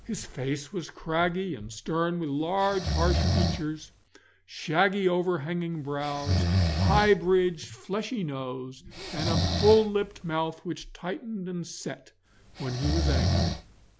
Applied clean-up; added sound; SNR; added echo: none; Breathing; 2 dB; none.